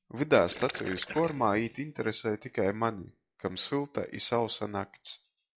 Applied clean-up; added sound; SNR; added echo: classical method log-MMSE.